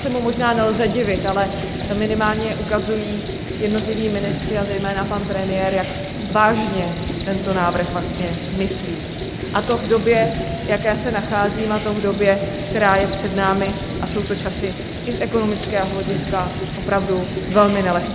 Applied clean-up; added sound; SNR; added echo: none; Cricket; 5 dB; none.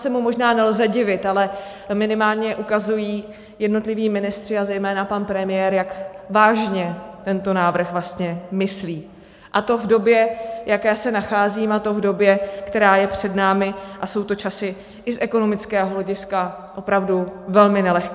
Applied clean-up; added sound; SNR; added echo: none; none; none; none.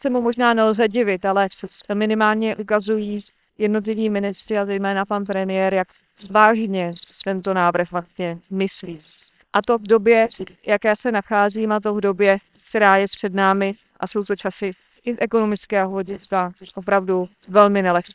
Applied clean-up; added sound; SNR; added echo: neural separator model SepFormer WHAM!.